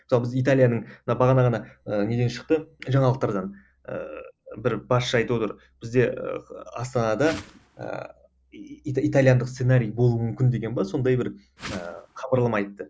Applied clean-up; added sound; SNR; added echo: neural separator model SepFormer DNS4.